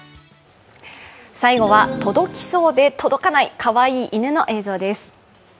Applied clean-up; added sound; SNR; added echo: none; none; none; none.